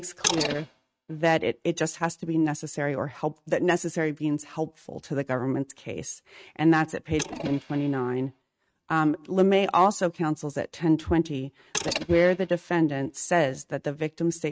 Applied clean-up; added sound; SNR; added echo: neural mask model RNNoise.